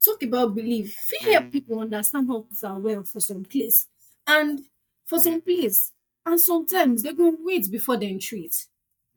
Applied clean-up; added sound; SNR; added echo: neural mask model DeepFilterNet 3.